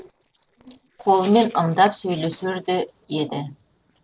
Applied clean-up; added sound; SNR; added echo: neural separator model SepFormer DNS4.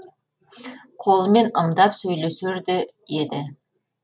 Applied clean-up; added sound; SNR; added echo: none; none; none; none.